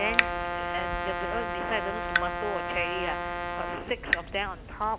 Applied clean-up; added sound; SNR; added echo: none; Brass instrument + Drip / Water tap, faucet; -3 dB; none.